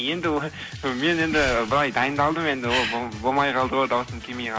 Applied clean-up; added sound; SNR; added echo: none; none; none; none.